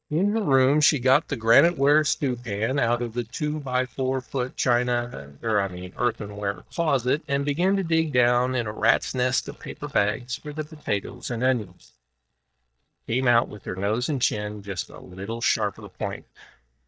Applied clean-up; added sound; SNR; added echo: neural mask model DeepFilterNet 3.